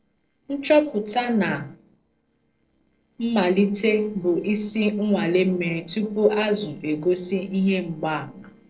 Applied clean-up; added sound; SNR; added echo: neural separator model SepFormer DNS4.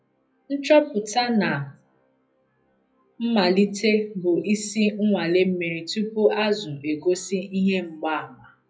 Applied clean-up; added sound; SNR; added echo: classical method WPE with log-MMSE.